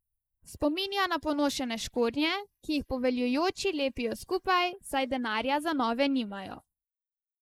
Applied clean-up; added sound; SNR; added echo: neural mask model Resemble Enhance denoiser.